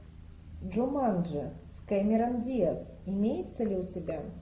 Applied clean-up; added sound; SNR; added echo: none; none; none; none.